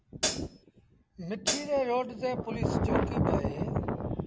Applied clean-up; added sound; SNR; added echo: none; Hi-hat; 2 dB; none.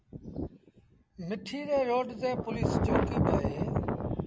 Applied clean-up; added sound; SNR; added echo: none; none; none; none.